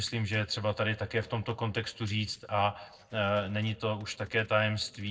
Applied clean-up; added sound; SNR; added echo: neural separator model SepFormer DNS4.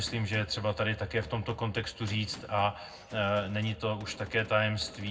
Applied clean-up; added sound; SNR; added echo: none; Gunshot, gunfire; 19 dB; reverberation time 0.3 s.